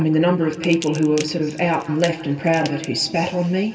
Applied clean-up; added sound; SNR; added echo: none; Crackle / Crushing; 19 dB; reverberation time 1.8 s.